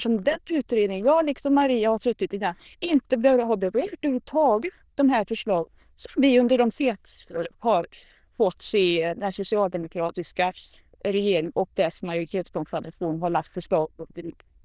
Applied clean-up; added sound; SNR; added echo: neural diffusion model UNIVERSE++.